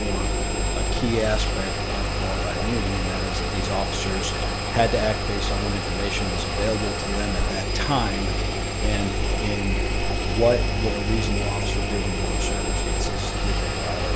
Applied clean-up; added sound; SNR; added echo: none; Engine; -4 dB; none.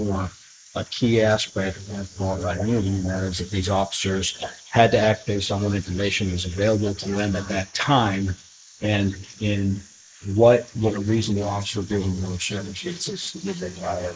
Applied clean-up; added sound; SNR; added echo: neural mask model Resemble Enhance denoiser.